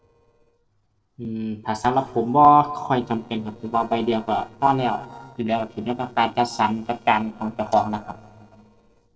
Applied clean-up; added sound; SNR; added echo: neural separator model SepFormer DNS4.